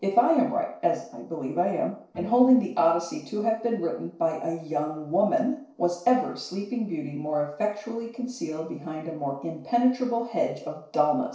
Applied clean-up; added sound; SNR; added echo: neural separator model SepFormer DNS4.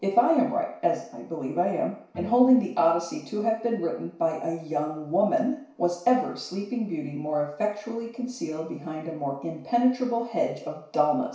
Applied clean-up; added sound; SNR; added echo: none; Bowed string instrument; 18 dB; reverberation time 0.6 s.